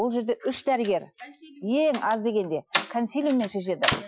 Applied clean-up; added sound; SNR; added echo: classical method Wiener filter.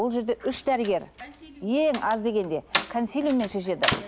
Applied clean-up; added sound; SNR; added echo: none; Slam; 4 dB; none.